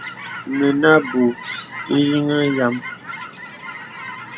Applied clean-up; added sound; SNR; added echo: none; Chirp, tweet / Fowl; 12 dB; none.